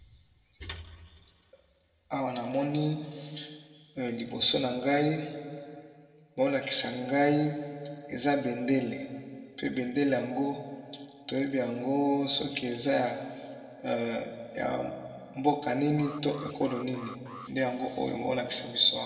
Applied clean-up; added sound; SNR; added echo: none; Alarm; 15 dB; reverberation time 1.9 s.